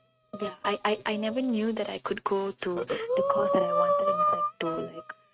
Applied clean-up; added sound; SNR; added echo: neural mask model RNNoise.